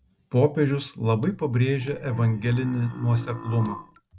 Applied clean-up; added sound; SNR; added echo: none; Burping, eructation + Raindrop; 16 dB; none.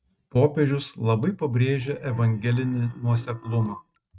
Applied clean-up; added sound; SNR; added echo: neural mask model RNNoise.